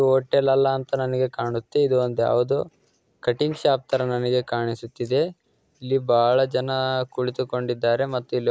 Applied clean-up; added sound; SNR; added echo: none; none; none; none.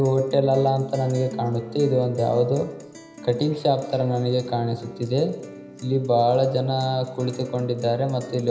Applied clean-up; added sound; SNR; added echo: none; Guitar; 17 dB; reverberation time 0.9 s.